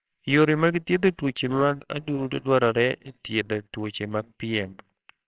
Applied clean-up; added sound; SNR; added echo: neural separator model SepFormer WHAMR!.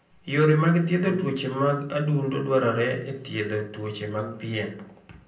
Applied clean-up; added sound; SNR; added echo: none; Brass instrument; 18 dB; reverberation time 0.6 s.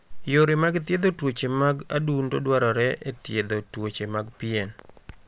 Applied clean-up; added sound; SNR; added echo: none; none; none; none.